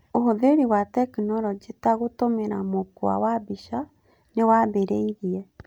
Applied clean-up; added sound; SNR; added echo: none; none; none; none.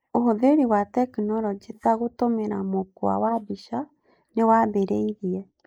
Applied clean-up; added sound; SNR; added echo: neural mask model Resemble Enhance denoiser.